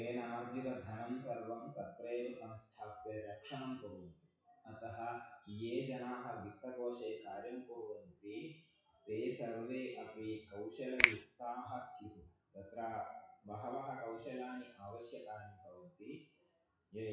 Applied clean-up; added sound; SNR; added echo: classical method WPE with log-MMSE.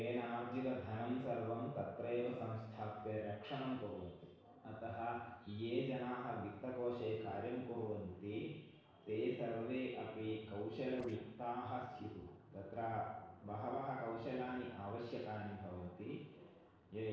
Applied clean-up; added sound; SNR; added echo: neural separator model SepFormer DNS4.